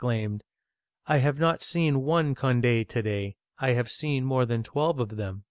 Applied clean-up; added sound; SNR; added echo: none; none; none; none.